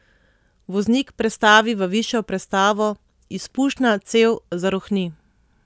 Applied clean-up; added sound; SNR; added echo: none; none; none; none.